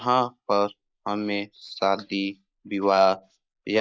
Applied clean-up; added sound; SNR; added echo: neural mask model Resemble Enhance denoiser.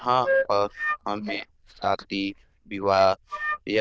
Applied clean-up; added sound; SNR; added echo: neural diffusion model UNIVERSE++.